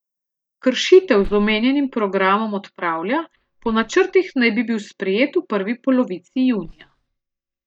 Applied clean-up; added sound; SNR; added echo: neural mask model DeepFilterNet 3.